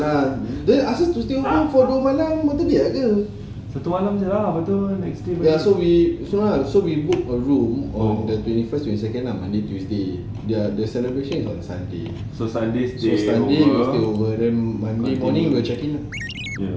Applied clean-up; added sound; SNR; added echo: none; Chirp, tweet; 11 dB; none.